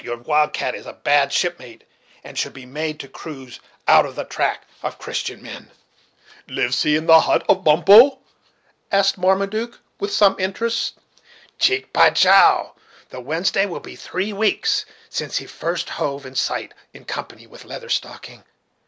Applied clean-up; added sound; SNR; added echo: none; none; none; none.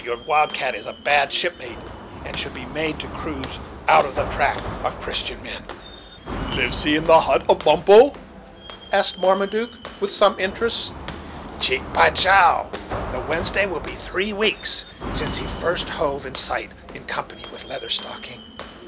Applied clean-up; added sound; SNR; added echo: none; Walk, footsteps; 11 dB; none.